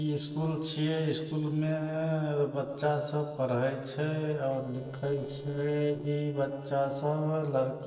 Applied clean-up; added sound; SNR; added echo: neural separator model SepFormer DNS4.